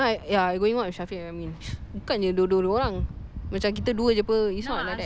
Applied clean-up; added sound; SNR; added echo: none; Thunder; 19 dB; none.